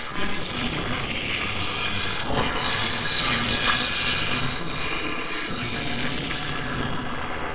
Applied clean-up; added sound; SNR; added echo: neural separator model SepFormer WHAMR!.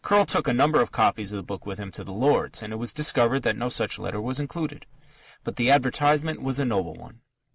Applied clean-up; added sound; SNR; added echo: none; none; none; none.